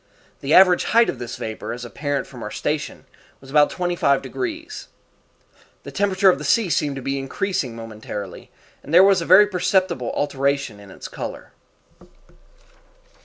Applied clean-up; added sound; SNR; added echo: none; none; none; none.